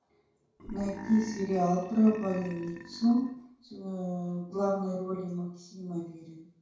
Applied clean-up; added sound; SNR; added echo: none; Burping, eructation; 15 dB; reverberation time 0.5 s.